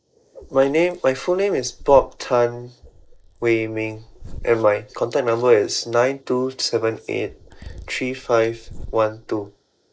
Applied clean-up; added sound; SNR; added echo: neural mask model Resemble Enhance denoiser.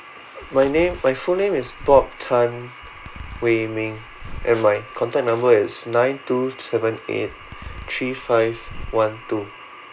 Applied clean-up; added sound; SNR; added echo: none; Zipper (clothing); 16 dB; none.